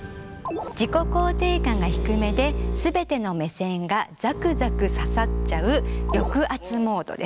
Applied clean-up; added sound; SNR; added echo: none; Bowed string instrument; 1 dB; none.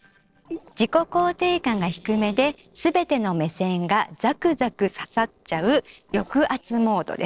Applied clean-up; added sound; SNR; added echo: neural separator model SepFormer DNS4.